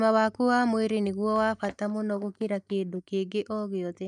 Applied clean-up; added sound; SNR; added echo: neural mask model DeepFilterNet 3.